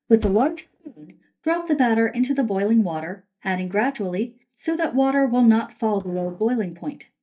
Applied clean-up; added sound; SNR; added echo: neural mask model DeepFilterNet 3.